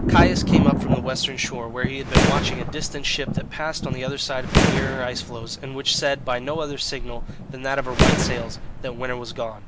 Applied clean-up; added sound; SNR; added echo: none; Fireworks + Thunder; -4 dB; none.